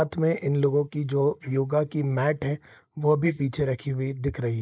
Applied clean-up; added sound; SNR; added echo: neural mask model Resemble Enhance denoiser.